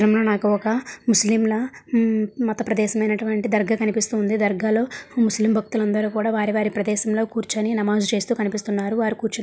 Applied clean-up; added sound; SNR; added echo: none; none; none; none.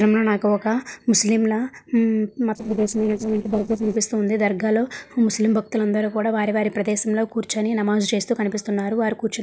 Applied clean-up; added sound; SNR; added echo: neural separator model SepFormer DNS4.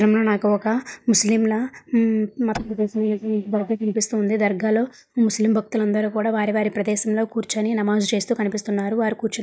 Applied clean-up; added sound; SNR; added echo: neural mask model DeepFilterNet 3.